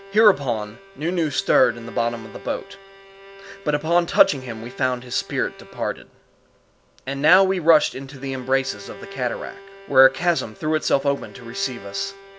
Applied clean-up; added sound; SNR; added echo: none; Bowed string instrument; 20 dB; none.